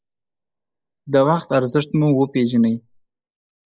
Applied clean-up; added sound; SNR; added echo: neural mask model Resemble Enhance denoiser.